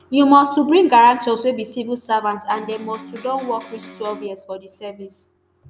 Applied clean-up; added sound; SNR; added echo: none; Electric guitar; 19 dB; none.